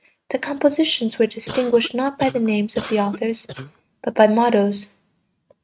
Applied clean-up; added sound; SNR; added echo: neural mask model RNNoise.